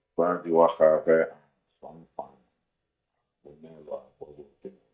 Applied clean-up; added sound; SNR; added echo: neural mask model DeepFilterNet 3.